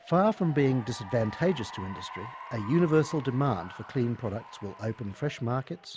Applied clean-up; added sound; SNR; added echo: none; Applause / Cheering; 16 dB; none.